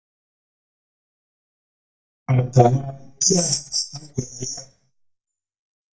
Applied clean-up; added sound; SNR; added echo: neural mask model DeepFilterNet 3.